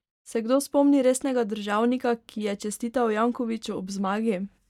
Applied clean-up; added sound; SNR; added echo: neural mask model DeepFilterNet 3.